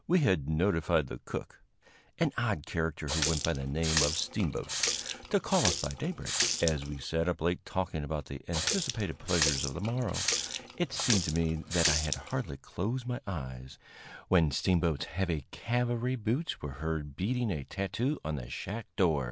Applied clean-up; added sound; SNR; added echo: none; Water tap, faucet; 2 dB; none.